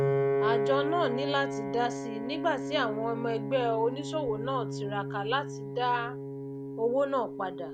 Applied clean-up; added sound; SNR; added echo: none; Piano; 2 dB; none.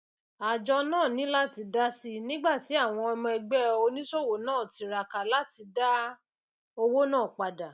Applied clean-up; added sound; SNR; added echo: none; none; none; none.